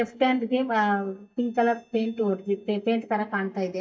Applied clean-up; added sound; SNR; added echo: neural mask model DeepFilterNet 3.